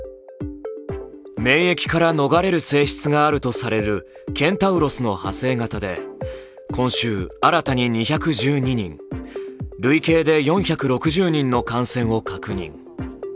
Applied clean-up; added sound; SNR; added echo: none; none; none; none.